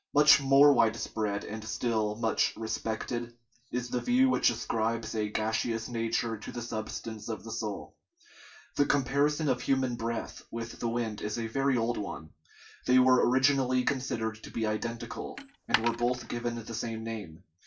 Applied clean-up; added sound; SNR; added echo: none; Coin (dropping); 7 dB; reverberation time 0.2 s.